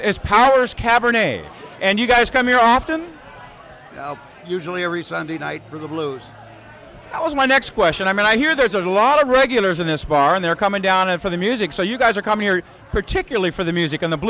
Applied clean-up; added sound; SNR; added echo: none; none; none; none.